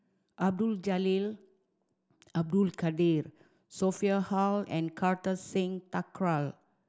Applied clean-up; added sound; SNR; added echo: none; none; none; none.